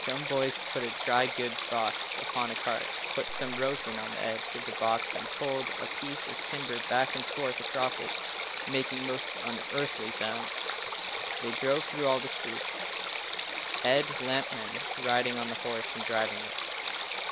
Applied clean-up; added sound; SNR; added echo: none; Stream; -3 dB; none.